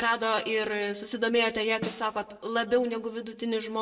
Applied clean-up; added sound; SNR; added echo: none; Snare drum; 15 dB; reverberation time 0.6 s.